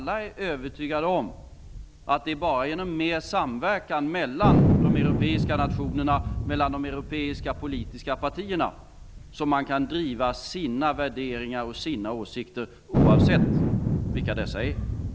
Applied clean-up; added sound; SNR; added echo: none; Thunder; -1 dB; none.